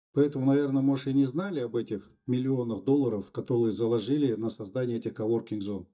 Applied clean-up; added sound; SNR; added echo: neural mask model DeepFilterNet 3.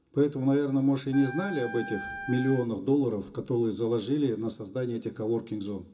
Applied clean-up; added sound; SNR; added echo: none; Wind instrument, woodwind instrument; 12 dB; reverberation time 0.2 s.